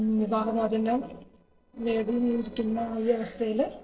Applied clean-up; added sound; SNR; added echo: neural separator model SepFormer DNS4.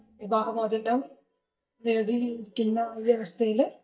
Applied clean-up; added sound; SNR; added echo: neural mask model DeepFilterNet 3.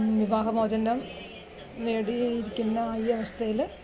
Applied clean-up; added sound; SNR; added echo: none; none; none; none.